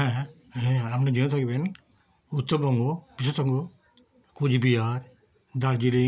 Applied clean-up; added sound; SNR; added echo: none; none; none; none.